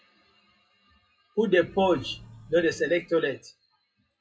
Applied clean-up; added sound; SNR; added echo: classical method WPE with log-MMSE.